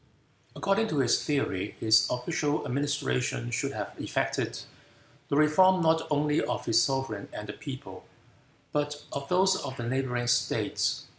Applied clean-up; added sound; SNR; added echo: none; none; none; none.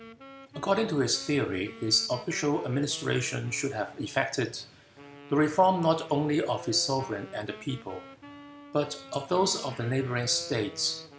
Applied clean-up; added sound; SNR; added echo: none; Wind instrument, woodwind instrument; 18 dB; none.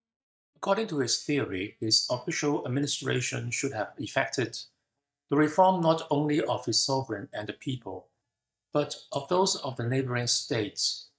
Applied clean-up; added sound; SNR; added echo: neural mask model DeepFilterNet 3.